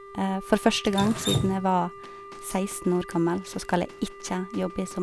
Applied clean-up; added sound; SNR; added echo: none; Wind instrument, woodwind instrument + Drip; 9 dB; none.